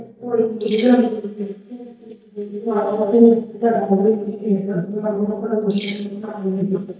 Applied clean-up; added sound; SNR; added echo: neural mask model DeepFilterNet 3.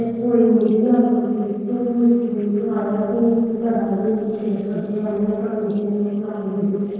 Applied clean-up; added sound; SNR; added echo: neural separator model SepFormer DNS4.